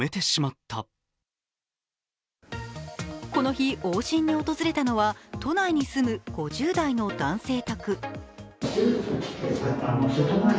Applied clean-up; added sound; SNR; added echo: none; none; none; none.